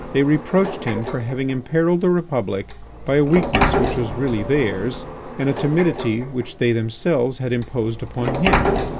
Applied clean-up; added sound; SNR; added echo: none; Sliding door; 5 dB; none.